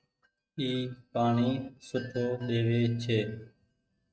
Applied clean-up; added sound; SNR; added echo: neural mask model RNNoise.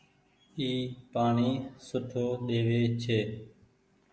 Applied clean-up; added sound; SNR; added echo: none; none; none; none.